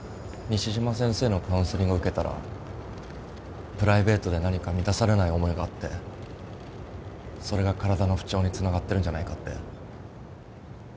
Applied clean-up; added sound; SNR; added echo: none; none; none; none.